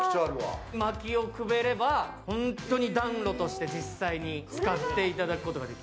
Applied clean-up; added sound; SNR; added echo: none; none; none; none.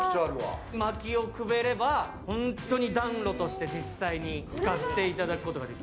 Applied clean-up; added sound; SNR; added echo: none; Thunder; 17 dB; none.